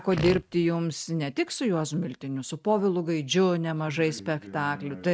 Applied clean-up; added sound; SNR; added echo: neural mask model RNNoise.